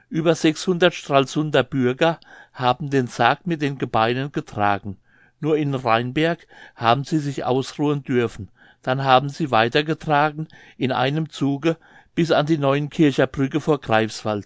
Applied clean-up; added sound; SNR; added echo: none; none; none; none.